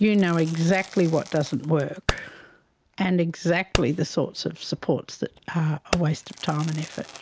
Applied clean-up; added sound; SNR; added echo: none; Fireworks; 11 dB; none.